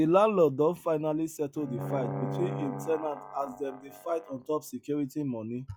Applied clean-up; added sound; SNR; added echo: classical method log-MMSE.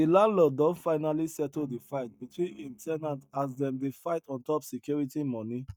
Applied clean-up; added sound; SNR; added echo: neural mask model DeepFilterNet 3.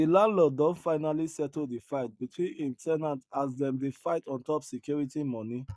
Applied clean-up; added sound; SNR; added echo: neural mask model Resemble Enhance denoiser.